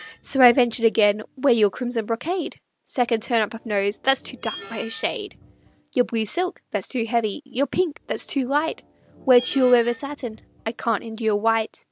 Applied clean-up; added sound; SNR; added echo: none; Screech; 19 dB; none.